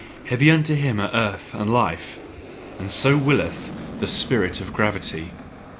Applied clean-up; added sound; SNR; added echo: none; Aircraft; 15 dB; none.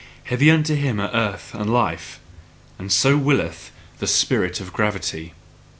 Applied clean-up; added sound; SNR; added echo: none; none; none; none.